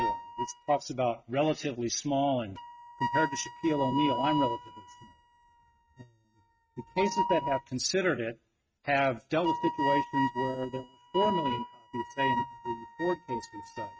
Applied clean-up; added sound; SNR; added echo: neural mask model RNNoise.